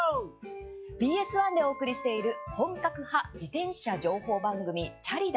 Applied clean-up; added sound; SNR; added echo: classical method log-MMSE.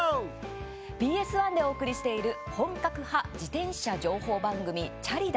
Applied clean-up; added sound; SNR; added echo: none; Wind instrument, woodwind instrument; 15 dB; none.